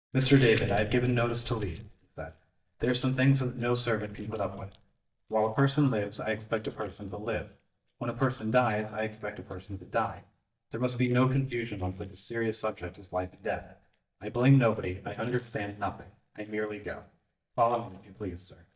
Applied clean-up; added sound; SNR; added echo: neural mask model DeepFilterNet 3.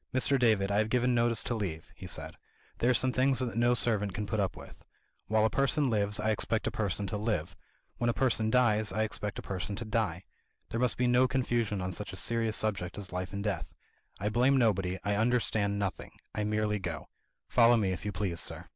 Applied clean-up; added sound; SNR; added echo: none; none; none; none.